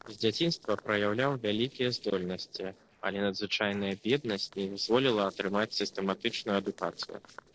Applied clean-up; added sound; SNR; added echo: neural separator model SepFormer DNS4.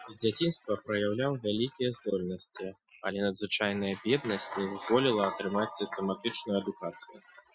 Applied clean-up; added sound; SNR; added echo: classical method Wiener filter.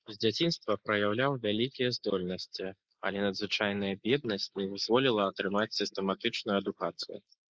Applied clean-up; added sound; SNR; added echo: neural mask model Resemble Enhance denoiser.